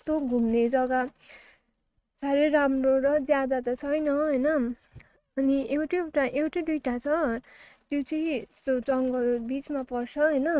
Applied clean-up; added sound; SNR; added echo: neural mask model RNNoise.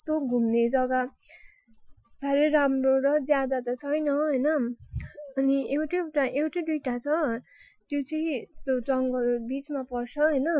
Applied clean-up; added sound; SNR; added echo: classical method Wiener filter.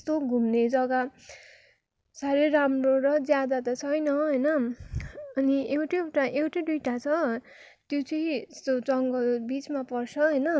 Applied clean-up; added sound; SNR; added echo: none; none; none; none.